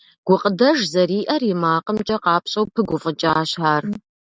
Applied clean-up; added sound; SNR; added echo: none; none; none; none.